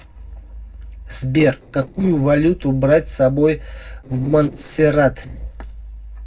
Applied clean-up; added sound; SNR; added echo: neural separator model SepFormer DNS4.